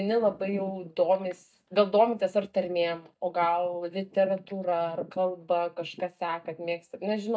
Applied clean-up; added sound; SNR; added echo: neural mask model DeepFilterNet 3.